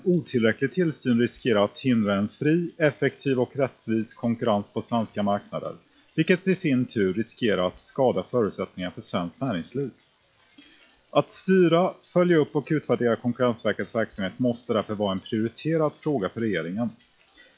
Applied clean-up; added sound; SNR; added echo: classical method log-MMSE.